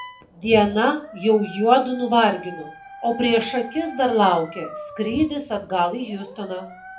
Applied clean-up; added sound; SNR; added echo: none; Dog; 17 dB; reverberation time 0.3 s.